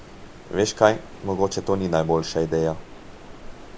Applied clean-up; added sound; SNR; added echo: none; Stream; 16 dB; none.